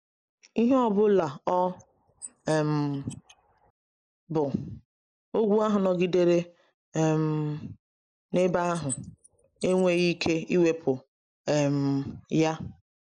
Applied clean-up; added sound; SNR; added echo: neural mask model Resemble Enhance denoiser.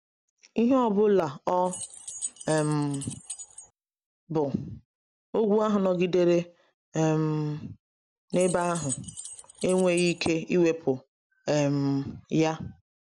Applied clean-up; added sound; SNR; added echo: none; Keys jangling; 14 dB; none.